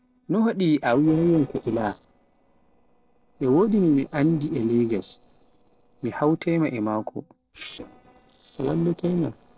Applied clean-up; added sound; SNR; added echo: neural separator model SepFormer DNS4.